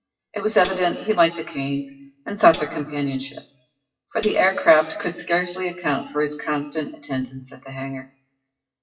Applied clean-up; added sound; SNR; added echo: classical method WPE with log-MMSE.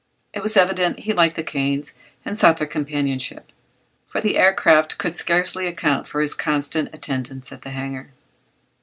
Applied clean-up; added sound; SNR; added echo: none; none; none; none.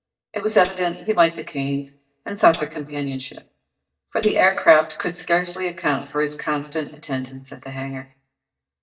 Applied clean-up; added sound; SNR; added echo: neural mask model DeepFilterNet 3.